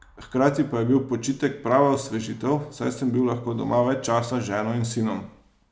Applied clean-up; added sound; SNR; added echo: none; none; none; none.